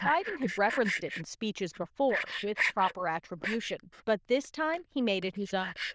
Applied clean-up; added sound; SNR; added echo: neural diffusion model UNIVERSE++.